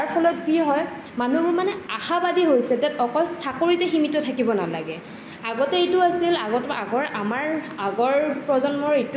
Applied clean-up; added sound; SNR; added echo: none; none; none; none.